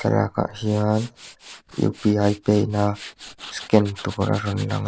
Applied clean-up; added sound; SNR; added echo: none; Tools; 19 dB; none.